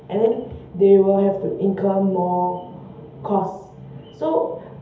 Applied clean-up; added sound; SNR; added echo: none; none; none; reverberation time 0.8 s.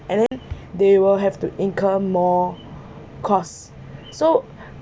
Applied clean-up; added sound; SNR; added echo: none; none; none; none.